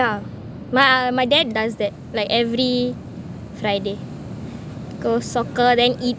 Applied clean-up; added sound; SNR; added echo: none; none; none; none.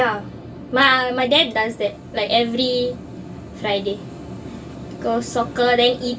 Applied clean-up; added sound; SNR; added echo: none; none; none; reverberation time 0.2 s.